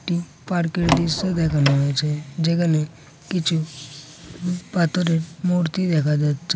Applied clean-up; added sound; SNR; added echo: none; Door; 4 dB; none.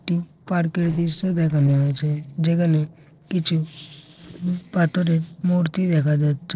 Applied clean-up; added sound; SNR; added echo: neural separator model SepFormer DNS4.